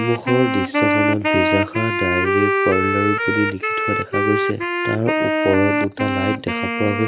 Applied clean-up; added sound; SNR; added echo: none; Wind instrument, woodwind instrument; -2 dB; none.